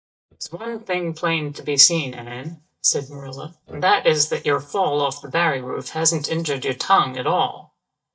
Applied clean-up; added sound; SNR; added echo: neural mask model DeepFilterNet 3.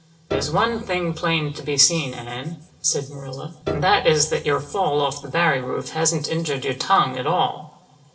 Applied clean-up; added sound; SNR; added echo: none; Piano; 13 dB; reverberation time 0.8 s.